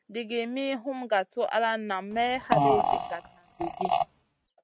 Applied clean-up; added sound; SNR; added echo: neural mask model RNNoise.